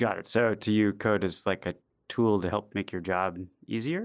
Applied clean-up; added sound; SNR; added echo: none; none; none; none.